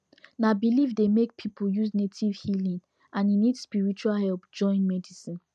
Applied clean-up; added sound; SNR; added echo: none; none; none; none.